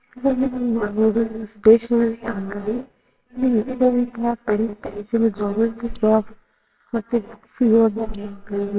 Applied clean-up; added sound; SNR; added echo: neural separator model SepFormer WHAMR!.